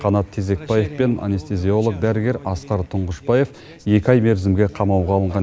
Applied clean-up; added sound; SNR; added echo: none; none; none; none.